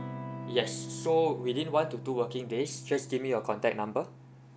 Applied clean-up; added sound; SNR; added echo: none; Electric guitar / Strum; 11 dB; none.